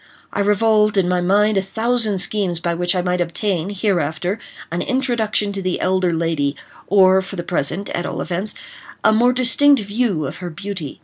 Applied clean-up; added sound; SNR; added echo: none; none; none; none.